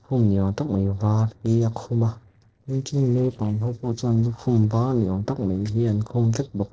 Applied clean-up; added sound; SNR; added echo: neural separator model SepFormer DNS4.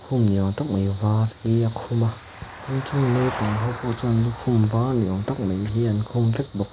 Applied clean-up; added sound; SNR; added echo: none; Vehicle; 16 dB; none.